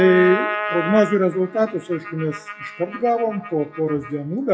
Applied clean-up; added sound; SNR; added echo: classical method log-MMSE.